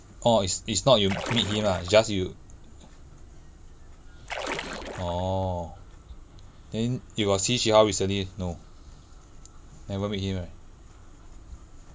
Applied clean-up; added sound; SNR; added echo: none; Splash, splatter; 9 dB; none.